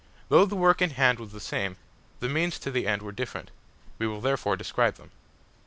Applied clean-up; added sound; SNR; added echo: none; none; none; none.